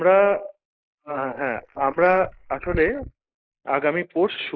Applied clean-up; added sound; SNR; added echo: neural mask model Resemble Enhance denoiser.